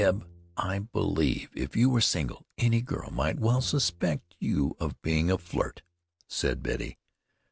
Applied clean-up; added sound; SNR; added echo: none; Bowed string instrument; 20 dB; none.